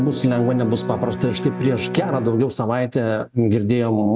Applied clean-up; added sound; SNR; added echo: none; Bowed string instrument; 10 dB; none.